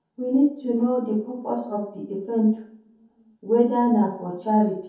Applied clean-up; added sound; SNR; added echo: none; none; none; reverberation time 0.6 s.